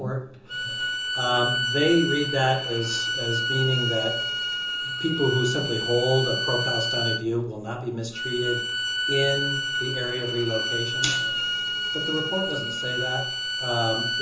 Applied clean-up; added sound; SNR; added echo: none; Bowed string instrument; 1 dB; reverberation time 0.6 s.